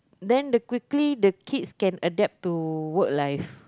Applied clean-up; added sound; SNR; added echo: none; none; none; none.